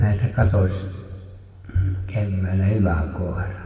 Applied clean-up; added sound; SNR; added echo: none; none; none; reverberation time 1.6 s.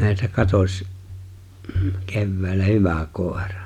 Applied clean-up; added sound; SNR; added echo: none; none; none; none.